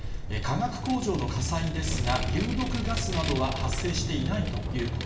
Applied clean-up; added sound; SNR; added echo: none; Vehicle; 0 dB; reverberation time 0.8 s.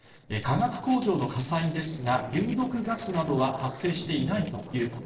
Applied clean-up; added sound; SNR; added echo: neural separator model SepFormer DNS4.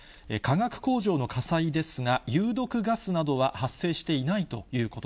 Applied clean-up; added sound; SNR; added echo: none; none; none; none.